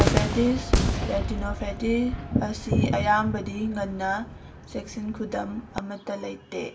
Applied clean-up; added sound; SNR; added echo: none; Cheering / Fireworks; 2 dB; reverberation time 0.4 s.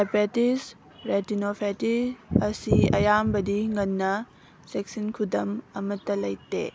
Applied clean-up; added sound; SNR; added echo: none; none; none; none.